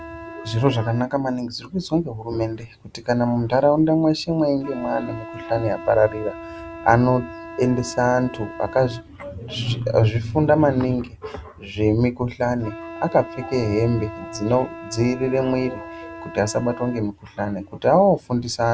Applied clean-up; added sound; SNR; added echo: none; Wind instrument, woodwind instrument; 17 dB; none.